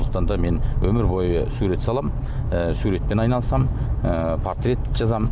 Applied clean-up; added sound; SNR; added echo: none; none; none; none.